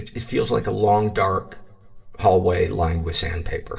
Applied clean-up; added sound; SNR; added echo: none; none; none; reverberation time 0.8 s.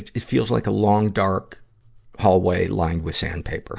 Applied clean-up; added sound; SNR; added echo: none; none; none; none.